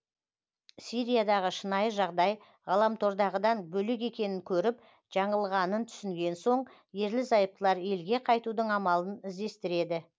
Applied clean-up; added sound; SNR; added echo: none; none; none; none.